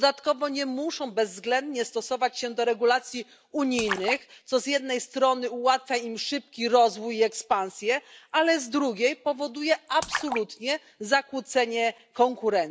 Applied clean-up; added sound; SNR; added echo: none; Splash, splatter; 12 dB; none.